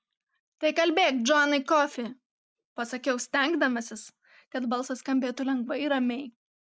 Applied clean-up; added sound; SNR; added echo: none; none; none; none.